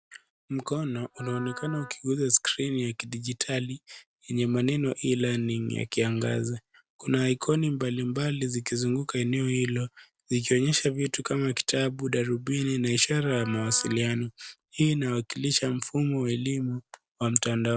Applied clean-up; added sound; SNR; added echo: none; Wind instrument, woodwind instrument; 18 dB; none.